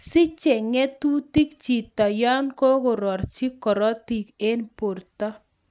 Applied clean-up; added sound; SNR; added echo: none; none; none; none.